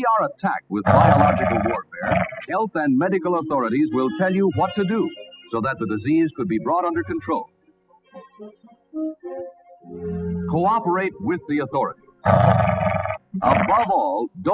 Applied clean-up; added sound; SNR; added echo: classical method spectral subtraction.